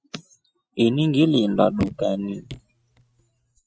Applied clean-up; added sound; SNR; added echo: neural mask model RNNoise.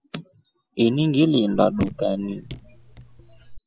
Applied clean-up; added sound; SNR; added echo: none; Raindrop / Drip; 11 dB; none.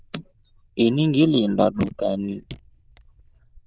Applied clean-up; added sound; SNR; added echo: neural diffusion model UNIVERSE++.